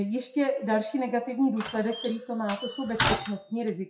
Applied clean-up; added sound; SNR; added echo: classical method WPE with log-MMSE.